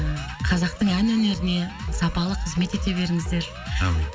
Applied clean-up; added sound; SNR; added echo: none; Siren; 18 dB; reverberation time 0.6 s.